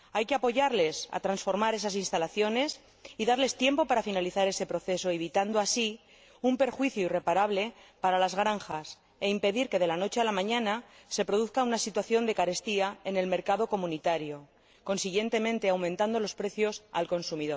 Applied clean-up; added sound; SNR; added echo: none; none; none; none.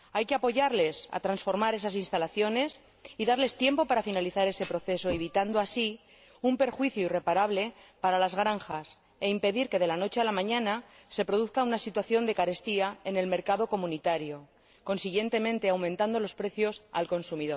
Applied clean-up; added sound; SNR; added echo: none; Thump, thud; 13 dB; none.